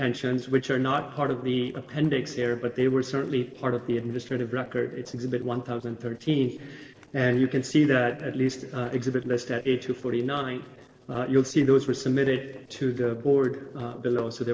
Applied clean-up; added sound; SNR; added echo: neural separator model SepFormer DNS4.